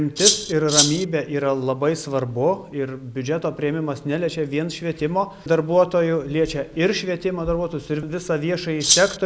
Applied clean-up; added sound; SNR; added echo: none; Rattle (instrument); -3 dB; none.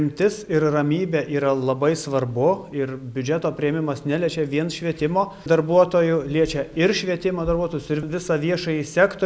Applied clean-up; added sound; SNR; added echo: none; none; none; none.